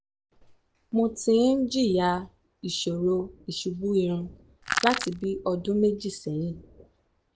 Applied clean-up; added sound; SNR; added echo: none; Crushing; 3 dB; none.